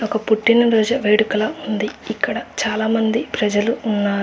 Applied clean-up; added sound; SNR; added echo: none; none; none; none.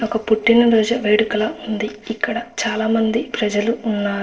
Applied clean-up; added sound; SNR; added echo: neural separator model SepFormer DNS4.